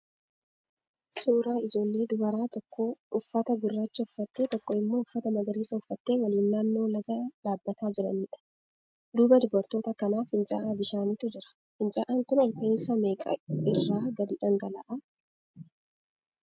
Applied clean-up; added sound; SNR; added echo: neural mask model RNNoise.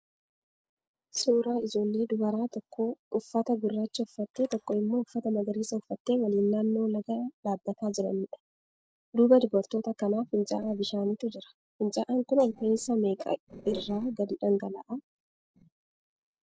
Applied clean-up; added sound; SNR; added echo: neural separator model SepFormer DNS4.